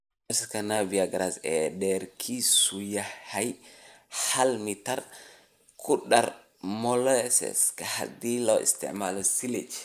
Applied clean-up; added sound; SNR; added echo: neural mask model Resemble Enhance denoiser.